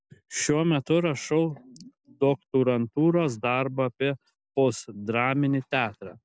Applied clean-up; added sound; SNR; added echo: none; none; none; none.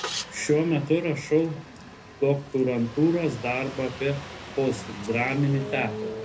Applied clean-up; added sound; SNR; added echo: none; Engine starting; 12 dB; reverberation time 0.3 s.